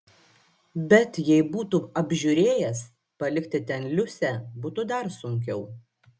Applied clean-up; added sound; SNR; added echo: none; none; none; none.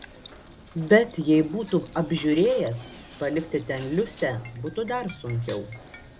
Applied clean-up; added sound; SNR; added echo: none; Knock; 17 dB; none.